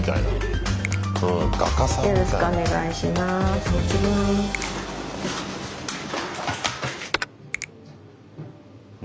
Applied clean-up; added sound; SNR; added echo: none; Finger snapping; 16 dB; none.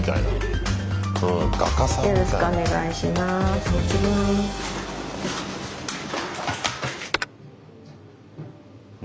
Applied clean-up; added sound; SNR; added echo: none; none; none; none.